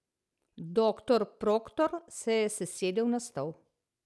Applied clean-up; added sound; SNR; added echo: none; none; none; none.